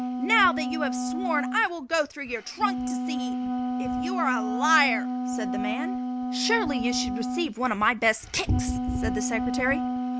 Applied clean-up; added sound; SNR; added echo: none; Wind instrument, woodwind instrument; 2 dB; none.